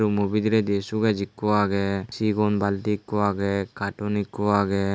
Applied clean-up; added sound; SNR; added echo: none; none; none; none.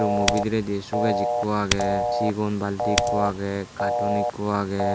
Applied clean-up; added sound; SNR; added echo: none; Typing + Telephone; -1 dB; none.